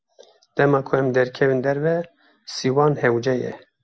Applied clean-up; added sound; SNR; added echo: none; none; none; none.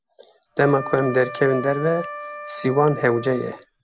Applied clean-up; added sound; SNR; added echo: none; Wind instrument, woodwind instrument; 12 dB; none.